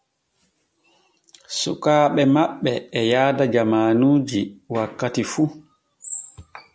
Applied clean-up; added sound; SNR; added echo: none; none; none; none.